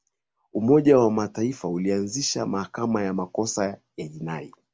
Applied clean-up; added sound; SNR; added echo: none; none; none; none.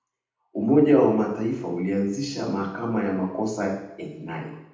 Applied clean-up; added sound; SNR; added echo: none; none; none; reverberation time 0.8 s.